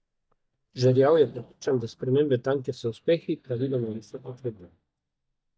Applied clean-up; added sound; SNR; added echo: neural mask model DeepFilterNet 3.